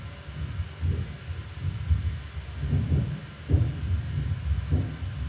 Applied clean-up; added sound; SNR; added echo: none; none; none; reverberation time 1.1 s.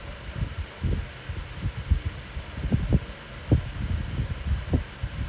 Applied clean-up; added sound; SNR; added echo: none; none; none; none.